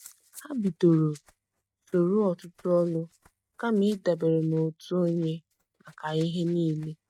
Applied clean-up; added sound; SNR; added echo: neural mask model RNNoise.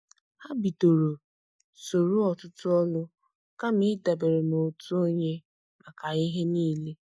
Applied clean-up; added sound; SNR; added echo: none; none; none; none.